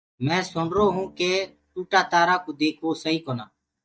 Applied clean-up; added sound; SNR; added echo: neural mask model DeepFilterNet 3.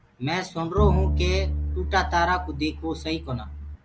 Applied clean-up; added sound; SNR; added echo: none; Bowed string instrument; -1 dB; none.